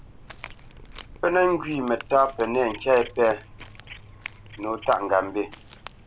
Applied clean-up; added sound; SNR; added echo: none; Cat + Crack; 17 dB; none.